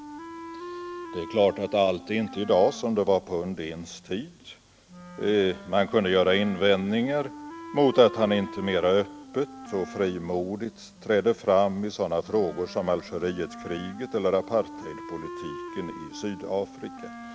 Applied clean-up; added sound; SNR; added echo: none; Wind instrument, woodwind instrument; 15 dB; none.